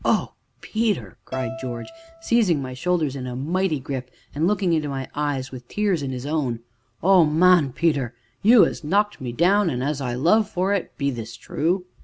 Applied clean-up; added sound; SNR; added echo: none; Bowed string instrument; 14 dB; none.